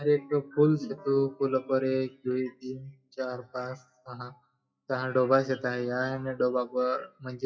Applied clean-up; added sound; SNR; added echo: classical method WPE with log-MMSE.